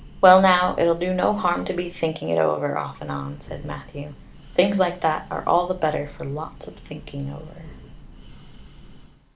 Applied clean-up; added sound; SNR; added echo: none; Breathing; 19 dB; none.